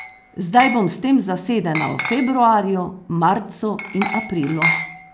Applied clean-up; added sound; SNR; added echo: none; Glass; 8 dB; none.